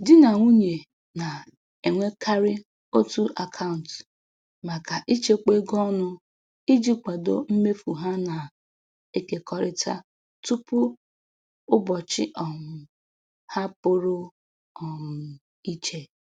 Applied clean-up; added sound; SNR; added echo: none; none; none; none.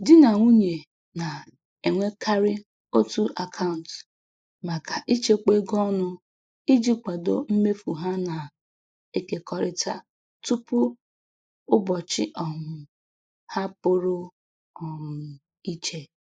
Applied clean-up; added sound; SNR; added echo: neural mask model Resemble Enhance denoiser.